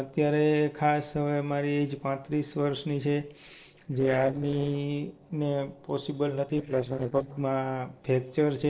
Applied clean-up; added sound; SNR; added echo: neural separator model SepFormer DNS4.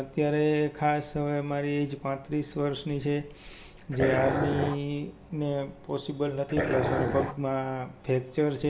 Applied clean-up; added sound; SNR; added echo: none; Dog; 0 dB; reverberation time 0.6 s.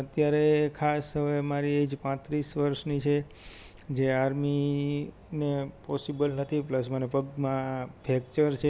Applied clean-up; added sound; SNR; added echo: none; none; none; none.